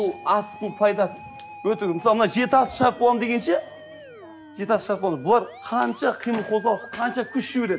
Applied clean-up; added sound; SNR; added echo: none; Musical instrument; 19 dB; none.